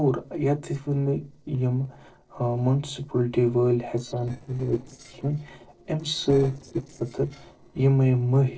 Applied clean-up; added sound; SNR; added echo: neural separator model SepFormer DNS4.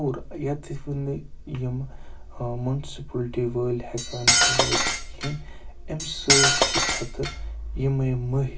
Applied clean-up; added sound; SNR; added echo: none; Cutlery, silverware; -5 dB; reverberation time 0.2 s.